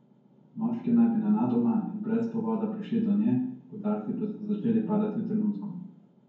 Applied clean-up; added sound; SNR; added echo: none; none; none; reverberation time 0.9 s.